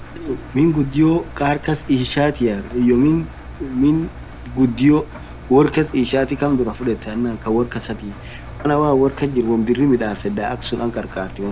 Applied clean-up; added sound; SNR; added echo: none; Engine; 15 dB; none.